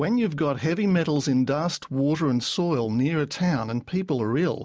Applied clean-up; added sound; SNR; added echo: none; none; none; none.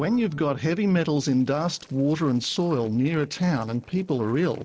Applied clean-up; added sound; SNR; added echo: neural separator model SepFormer DNS4.